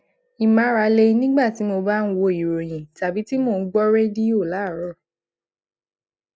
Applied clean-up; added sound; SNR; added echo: none; none; none; none.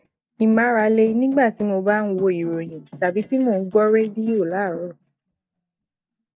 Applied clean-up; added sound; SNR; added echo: neural mask model DeepFilterNet 3.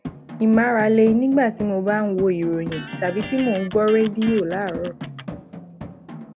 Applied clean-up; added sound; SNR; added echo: none; Electric guitar + Drum; 13 dB; none.